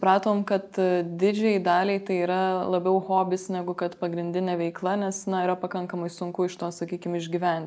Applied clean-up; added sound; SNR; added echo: none; none; none; none.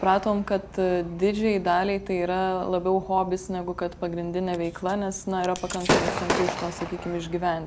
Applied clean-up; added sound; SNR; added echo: none; Gunshot, gunfire / Fireworks; 7 dB; none.